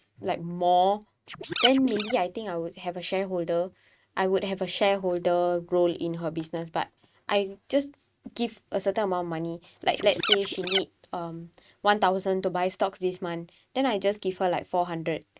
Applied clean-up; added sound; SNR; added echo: neural mask model RNNoise.